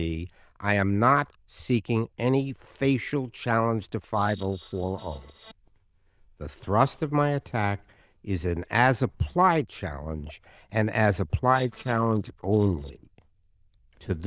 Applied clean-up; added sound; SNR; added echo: neural diffusion model UNIVERSE++.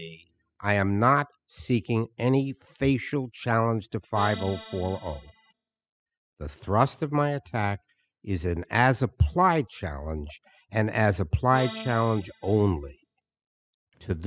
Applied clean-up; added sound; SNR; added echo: classical method spectral subtraction.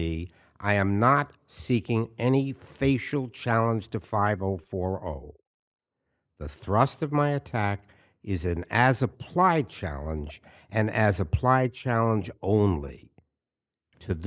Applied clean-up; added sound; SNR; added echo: neural mask model Resemble Enhance denoiser.